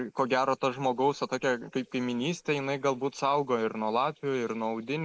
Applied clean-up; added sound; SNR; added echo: neural mask model Resemble Enhance denoiser.